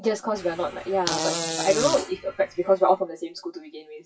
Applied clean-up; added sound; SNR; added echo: classical method WPE with log-MMSE.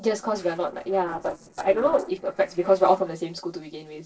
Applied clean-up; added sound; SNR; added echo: neural separator model SepFormer DNS4.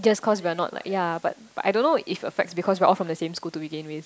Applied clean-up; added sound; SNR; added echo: none; none; none; none.